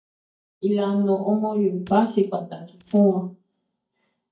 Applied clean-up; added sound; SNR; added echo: neural mask model DeepFilterNet 3.